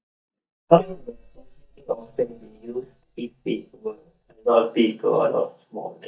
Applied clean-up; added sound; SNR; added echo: neural mask model DeepFilterNet 3.